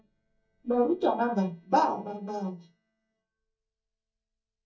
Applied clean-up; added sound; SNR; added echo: neural mask model DeepFilterNet 3.